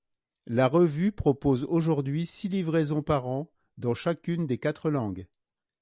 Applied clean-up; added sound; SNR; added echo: none; none; none; none.